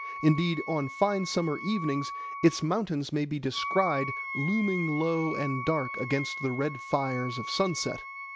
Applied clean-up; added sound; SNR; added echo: none; Wind instrument, woodwind instrument; 8 dB; none.